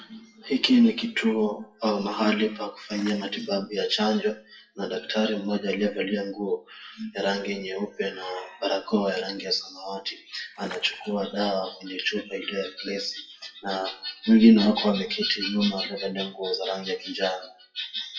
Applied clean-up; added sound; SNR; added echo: classical method WPE with log-MMSE.